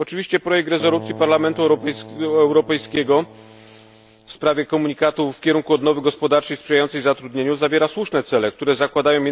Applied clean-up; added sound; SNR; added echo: none; Keyboard (musical); 17 dB; none.